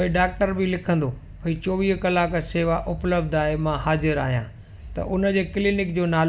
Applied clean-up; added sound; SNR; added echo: none; none; none; none.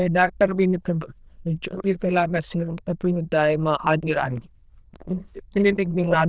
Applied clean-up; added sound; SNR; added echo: neural diffusion model UNIVERSE++.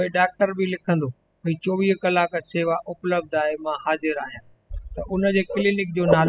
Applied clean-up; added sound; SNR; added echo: classical method spectral subtraction.